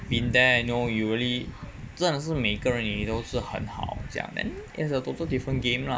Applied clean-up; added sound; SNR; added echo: none; none; none; none.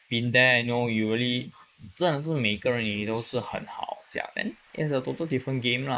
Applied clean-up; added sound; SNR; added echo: neural mask model Resemble Enhance denoiser.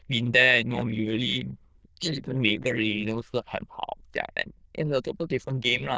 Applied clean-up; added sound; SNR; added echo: neural diffusion model UNIVERSE++.